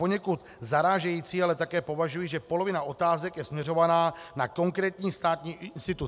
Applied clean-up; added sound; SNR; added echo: none; none; none; none.